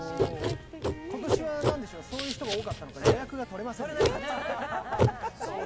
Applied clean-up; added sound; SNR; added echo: none; Writing; -3 dB; none.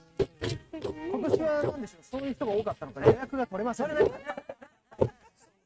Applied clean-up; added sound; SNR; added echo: neural mask model RNNoise.